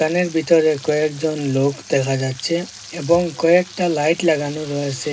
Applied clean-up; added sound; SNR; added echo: none; Frying (food); 20 dB; reverberation time 0.2 s.